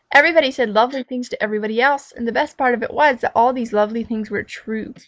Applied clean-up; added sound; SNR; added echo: neural mask model Resemble Enhance denoiser.